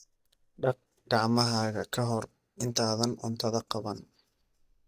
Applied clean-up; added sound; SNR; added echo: neural mask model DeepFilterNet 3.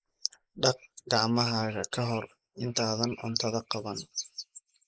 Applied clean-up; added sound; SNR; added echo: neural mask model Resemble Enhance denoiser.